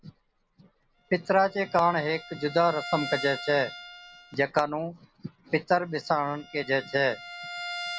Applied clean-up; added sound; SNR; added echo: none; Bowed string instrument; 13 dB; none.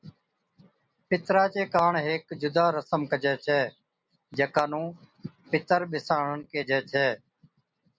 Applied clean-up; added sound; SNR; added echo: none; none; none; none.